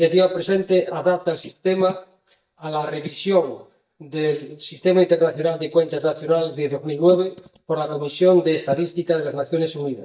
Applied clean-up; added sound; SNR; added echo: neural mask model DeepFilterNet 3.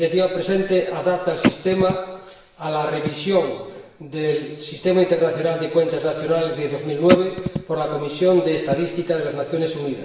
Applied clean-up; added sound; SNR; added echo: none; Telephone; 6 dB; reverberation time 1.1 s.